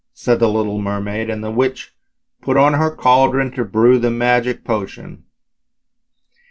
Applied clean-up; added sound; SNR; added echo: none; none; none; none.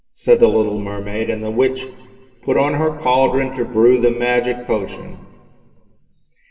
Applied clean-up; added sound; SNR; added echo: none; none; none; reverberation time 1.6 s.